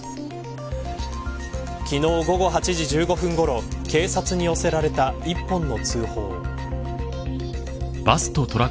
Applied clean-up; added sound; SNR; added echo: none; none; none; none.